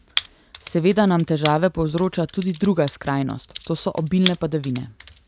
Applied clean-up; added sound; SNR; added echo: none; Computer keyboard; 13 dB; none.